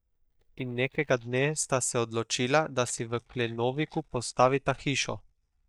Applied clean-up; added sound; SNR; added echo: neural mask model DeepFilterNet 3.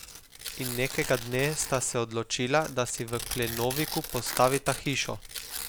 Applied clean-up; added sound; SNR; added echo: none; Tearing; 9 dB; none.